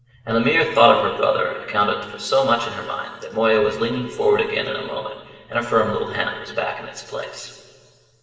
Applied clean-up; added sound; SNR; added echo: none; none; none; reverberation time 2.4 s.